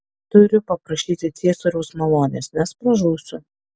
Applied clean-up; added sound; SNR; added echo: none; none; none; none.